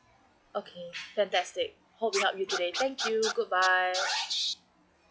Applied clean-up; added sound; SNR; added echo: classical method log-MMSE.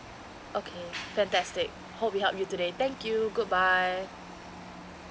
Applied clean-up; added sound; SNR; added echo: none; none; none; none.